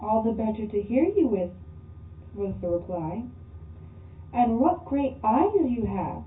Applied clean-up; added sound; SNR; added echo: none; none; none; reverberation time 0.4 s.